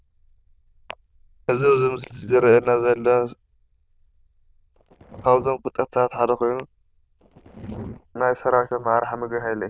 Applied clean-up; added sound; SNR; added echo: neural diffusion model UNIVERSE++.